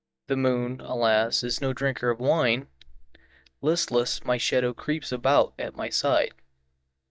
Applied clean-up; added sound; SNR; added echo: neural mask model DeepFilterNet 3.